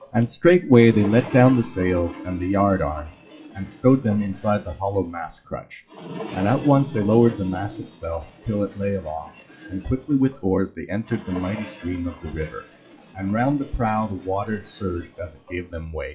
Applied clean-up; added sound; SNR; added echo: classical method WPE with log-MMSE.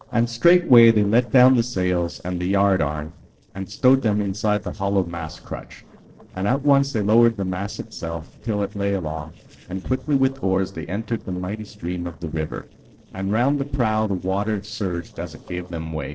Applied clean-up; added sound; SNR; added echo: neural separator model SepFormer DNS4.